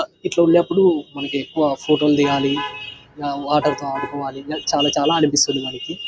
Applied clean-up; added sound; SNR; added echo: none; Alarm / Truck; 13 dB; none.